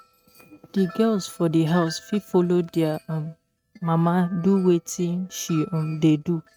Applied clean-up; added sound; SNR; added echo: neural mask model RNNoise.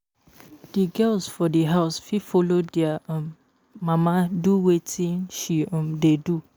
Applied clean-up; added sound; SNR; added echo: none; none; none; none.